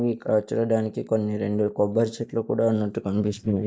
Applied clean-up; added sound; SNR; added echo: neural mask model DeepFilterNet 3.